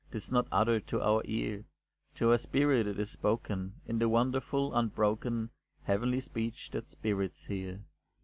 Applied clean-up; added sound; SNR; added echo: none; none; none; none.